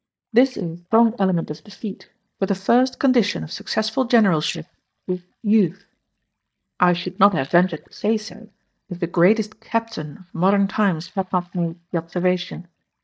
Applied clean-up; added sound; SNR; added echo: neural mask model DeepFilterNet 3.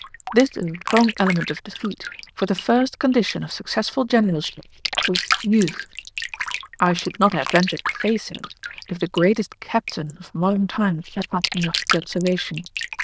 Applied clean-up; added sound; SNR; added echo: neural diffusion model UNIVERSE++.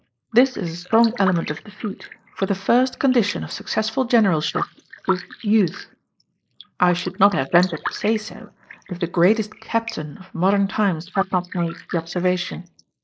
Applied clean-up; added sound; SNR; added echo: neural mask model Resemble Enhance denoiser.